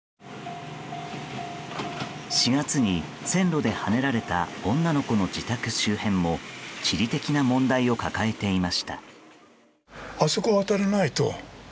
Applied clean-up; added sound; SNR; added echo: none; none; none; none.